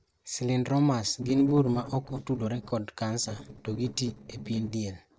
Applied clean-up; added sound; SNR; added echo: neural separator model SepFormer DNS4.